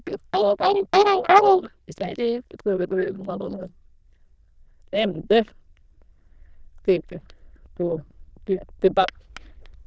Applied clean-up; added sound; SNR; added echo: neural diffusion model UNIVERSE++.